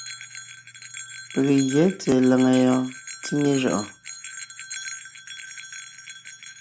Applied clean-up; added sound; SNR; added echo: none; Bell; 13 dB; none.